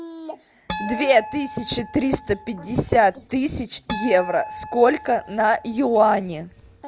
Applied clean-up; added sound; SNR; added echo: none; Harp; 14 dB; none.